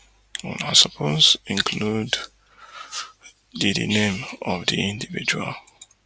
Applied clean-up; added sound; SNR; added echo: none; none; none; none.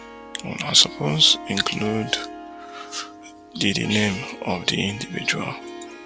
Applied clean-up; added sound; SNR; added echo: none; Harp; 14 dB; none.